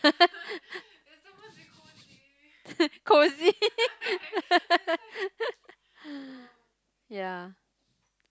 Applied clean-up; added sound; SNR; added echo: none; none; none; none.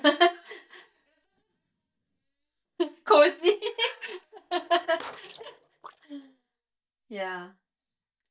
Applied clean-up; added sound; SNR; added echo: neural mask model DeepFilterNet 3.